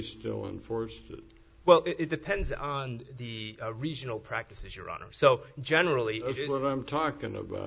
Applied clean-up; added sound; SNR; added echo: none; none; none; none.